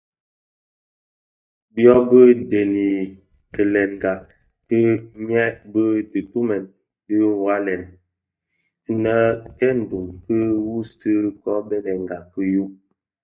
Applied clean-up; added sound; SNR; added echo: neural mask model DeepFilterNet 3.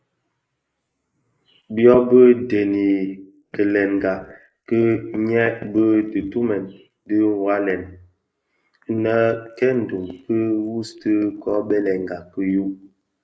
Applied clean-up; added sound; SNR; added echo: neural mask model Resemble Enhance denoiser.